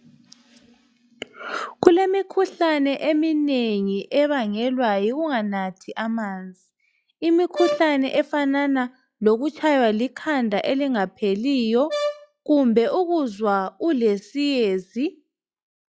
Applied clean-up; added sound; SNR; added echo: classical method log-MMSE.